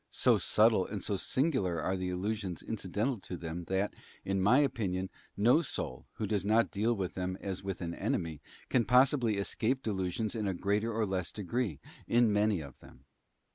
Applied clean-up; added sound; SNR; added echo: none; none; none; none.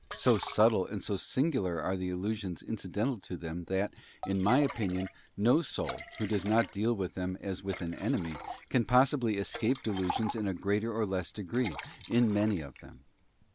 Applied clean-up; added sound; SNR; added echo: none; Liquid; 14 dB; none.